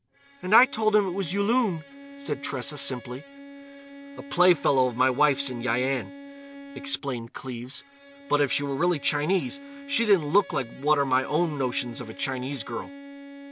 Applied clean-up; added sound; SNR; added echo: none; Bowed string instrument; 17 dB; none.